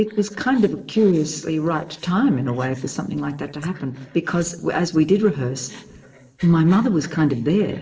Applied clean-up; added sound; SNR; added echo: neural separator model SepFormer DNS4.